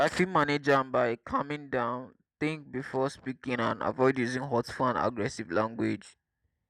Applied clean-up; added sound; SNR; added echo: none; none; none; none.